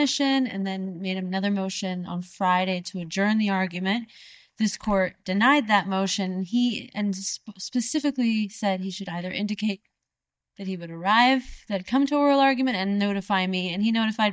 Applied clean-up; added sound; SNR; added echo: neural mask model DeepFilterNet 3.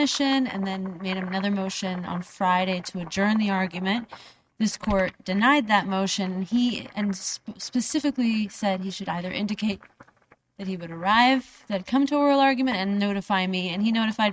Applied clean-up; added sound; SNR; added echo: neural mask model RNNoise.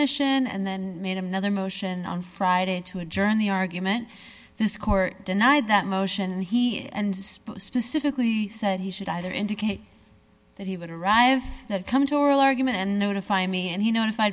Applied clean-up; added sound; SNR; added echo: none; none; none; none.